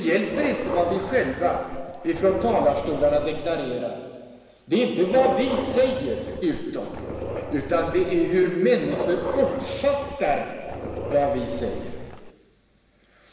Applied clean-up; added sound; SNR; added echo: none; Dog; 8 dB; reverberation time 1.6 s.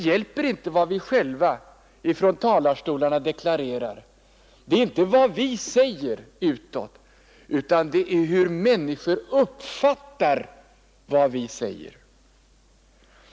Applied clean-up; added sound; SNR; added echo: none; none; none; none.